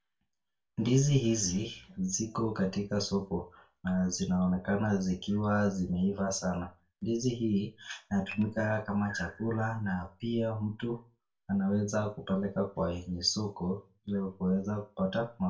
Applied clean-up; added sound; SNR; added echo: none; Dishes, pots, and pans / Glass; 14 dB; reverberation time 0.2 s.